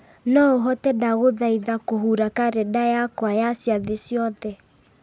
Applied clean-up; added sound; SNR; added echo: none; none; none; none.